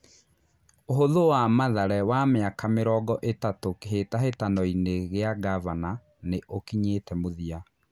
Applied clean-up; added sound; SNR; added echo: none; none; none; none.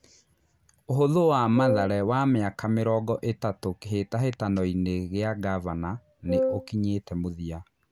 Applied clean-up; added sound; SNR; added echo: none; Wind instrument, woodwind instrument; 1 dB; none.